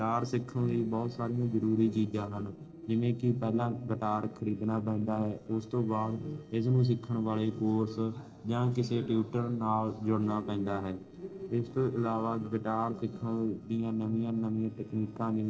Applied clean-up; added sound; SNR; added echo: neural separator model SepFormer DNS4.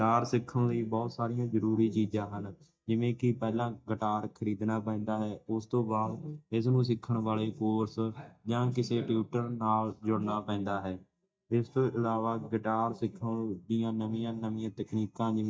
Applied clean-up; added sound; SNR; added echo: neural mask model DeepFilterNet 3.